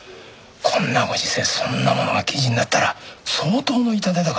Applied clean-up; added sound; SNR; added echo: none; none; none; none.